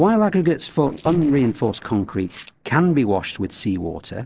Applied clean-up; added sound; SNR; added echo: neural separator model SepFormer DNS4.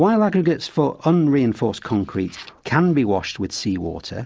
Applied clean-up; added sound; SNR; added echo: none; none; none; none.